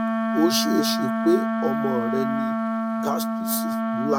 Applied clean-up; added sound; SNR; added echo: none; Wind instrument, woodwind instrument; -2 dB; none.